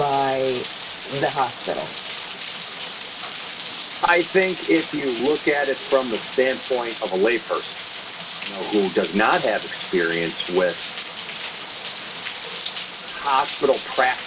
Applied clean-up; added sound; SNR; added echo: none; Rain; 4 dB; reverberation time 0.2 s.